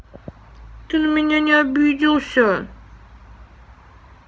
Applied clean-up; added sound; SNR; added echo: none; none; none; none.